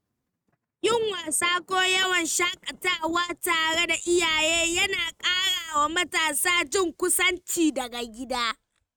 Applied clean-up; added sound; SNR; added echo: neural mask model RNNoise.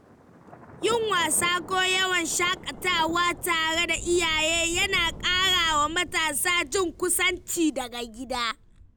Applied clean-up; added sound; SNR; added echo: none; Thunder; 16 dB; none.